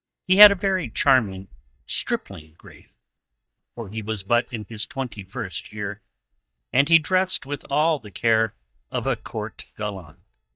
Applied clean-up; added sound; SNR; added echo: neural mask model DeepFilterNet 3.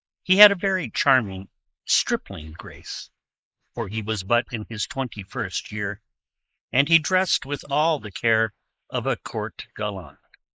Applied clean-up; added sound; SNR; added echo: neural mask model Resemble Enhance denoiser.